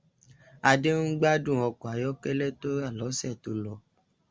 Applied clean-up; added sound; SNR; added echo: none; none; none; none.